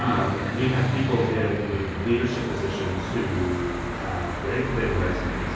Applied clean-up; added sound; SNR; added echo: none; Church bell / Traffic noise, roadway noise; 3 dB; reverberation time 1.3 s.